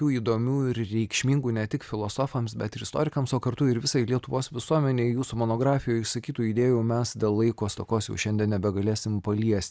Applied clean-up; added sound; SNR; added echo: none; none; none; none.